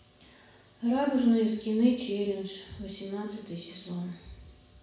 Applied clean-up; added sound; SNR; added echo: none; none; none; reverberation time 0.7 s.